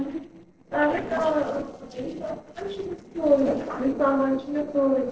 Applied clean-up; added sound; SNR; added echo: neural separator model SepFormer DNS4.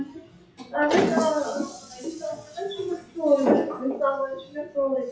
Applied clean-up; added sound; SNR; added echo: classical method WPE with log-MMSE.